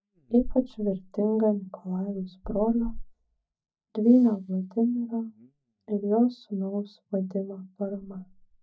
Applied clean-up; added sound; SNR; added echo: neural mask model DeepFilterNet 3.